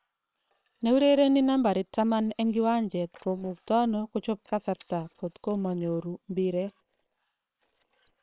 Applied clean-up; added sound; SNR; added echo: neural separator model SepFormer WHAM!.